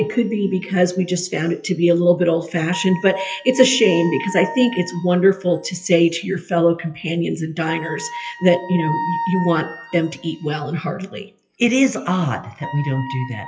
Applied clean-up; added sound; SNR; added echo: classical method WPE with log-MMSE.